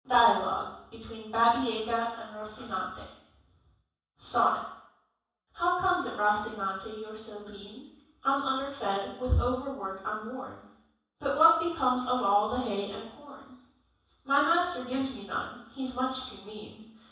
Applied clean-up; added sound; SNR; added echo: none; none; none; reverberation time 0.7 s.